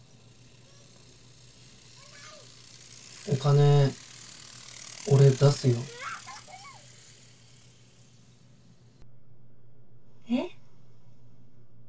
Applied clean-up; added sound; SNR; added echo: none; Bicycle; 15 dB; reverberation time 0.1 s.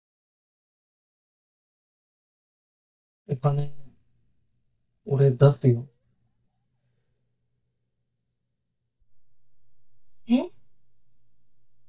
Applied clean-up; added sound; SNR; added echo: neural mask model DeepFilterNet 3.